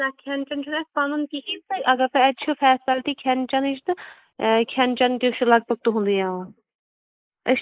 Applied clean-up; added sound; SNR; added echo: neural mask model Resemble Enhance denoiser.